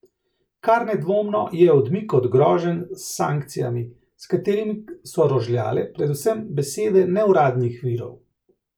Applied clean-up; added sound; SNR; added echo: none; none; none; none.